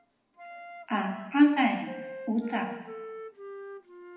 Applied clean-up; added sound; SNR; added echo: none; Wind instrument, woodwind instrument; 14 dB; reverberation time 0.9 s.